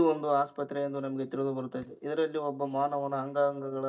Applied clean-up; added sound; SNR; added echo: neural mask model DeepFilterNet 3.